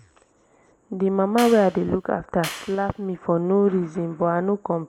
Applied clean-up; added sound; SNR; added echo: none; Clapping; 14 dB; none.